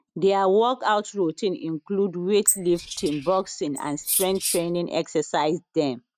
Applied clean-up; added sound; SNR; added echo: neural mask model RNNoise.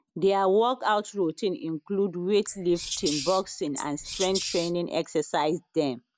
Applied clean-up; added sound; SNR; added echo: none; Wild animals; -5 dB; none.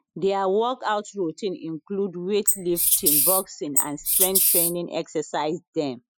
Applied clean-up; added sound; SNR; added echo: classical method Wiener filter.